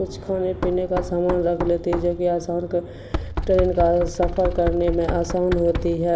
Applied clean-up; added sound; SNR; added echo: none; Knock; 6 dB; none.